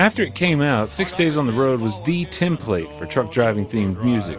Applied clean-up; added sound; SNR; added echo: none; none; none; none.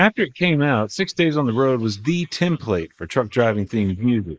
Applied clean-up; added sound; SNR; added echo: neural mask model Resemble Enhance denoiser.